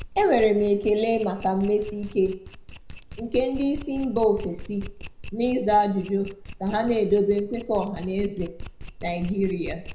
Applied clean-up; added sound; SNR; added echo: none; Domestic sounds, home sounds; 14 dB; reverberation time 0.5 s.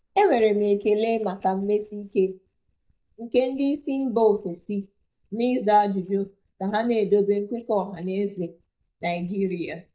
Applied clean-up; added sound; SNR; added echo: neural mask model DeepFilterNet 3.